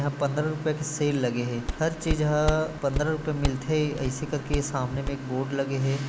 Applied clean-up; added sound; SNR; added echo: none; Walk, footsteps; 6 dB; none.